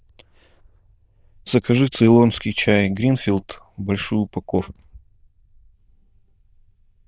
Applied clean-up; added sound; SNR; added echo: neural diffusion model UNIVERSE++.